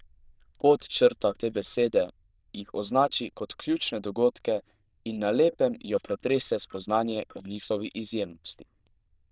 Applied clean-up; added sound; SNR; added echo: neural diffusion model UNIVERSE++.